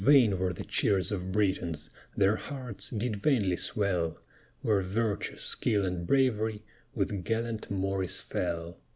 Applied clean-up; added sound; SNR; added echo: none; none; none; none.